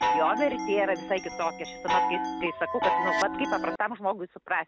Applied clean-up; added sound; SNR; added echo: none; Chime; 0 dB; none.